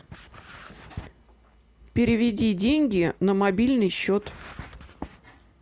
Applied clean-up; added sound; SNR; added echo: none; none; none; none.